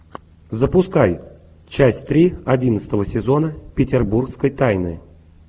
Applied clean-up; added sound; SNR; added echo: none; none; none; none.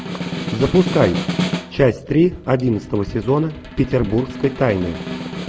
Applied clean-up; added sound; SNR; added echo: none; Snare drum; 7 dB; none.